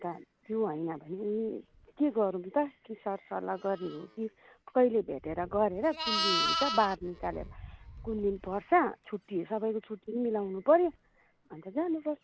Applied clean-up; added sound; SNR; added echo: none; Livestock, farm animals, working animals; 9 dB; none.